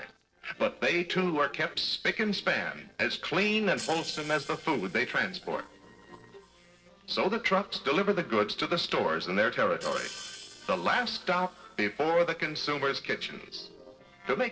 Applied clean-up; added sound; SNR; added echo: neural separator model SepFormer DNS4.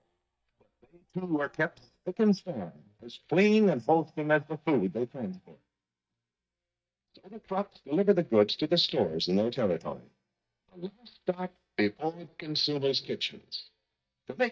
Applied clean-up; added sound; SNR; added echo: neural mask model DeepFilterNet 3.